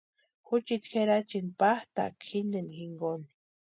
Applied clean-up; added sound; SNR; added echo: none; none; none; none.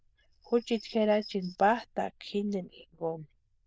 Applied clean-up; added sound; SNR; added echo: neural diffusion model UNIVERSE++.